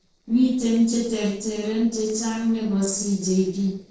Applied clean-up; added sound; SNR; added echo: neural separator model SepFormer DNS4.